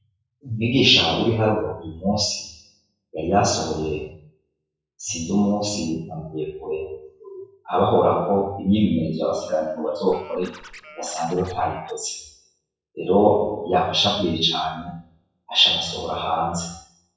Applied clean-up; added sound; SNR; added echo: classical method WPE with log-MMSE.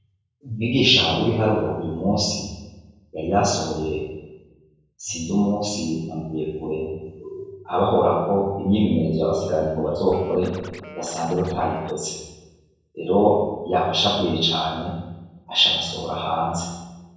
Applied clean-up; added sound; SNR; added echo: none; Scratching (performance technique); 18 dB; reverberation time 1.0 s.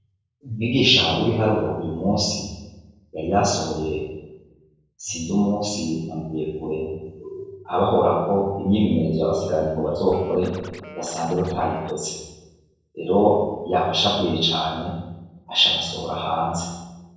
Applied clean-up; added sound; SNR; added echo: neural separator model SepFormer DNS4.